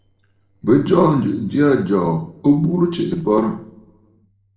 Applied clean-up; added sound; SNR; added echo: neural separator model SepFormer DNS4.